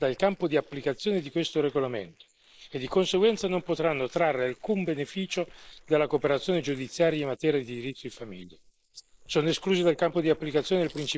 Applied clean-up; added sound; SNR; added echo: neural mask model Resemble Enhance denoiser.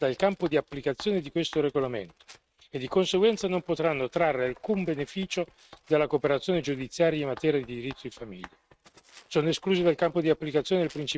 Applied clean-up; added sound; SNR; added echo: neural mask model RNNoise.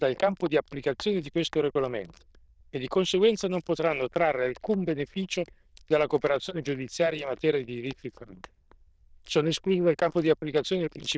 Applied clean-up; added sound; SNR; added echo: neural diffusion model UNIVERSE++.